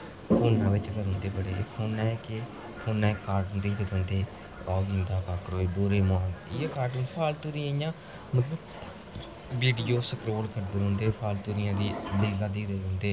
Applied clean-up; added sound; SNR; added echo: none; Toilet flush + Fart; 10 dB; none.